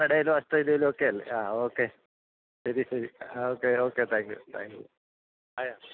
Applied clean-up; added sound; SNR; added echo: none; none; none; none.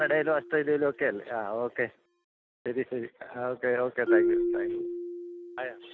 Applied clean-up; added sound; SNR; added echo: none; Marimba, xylophone; 2 dB; none.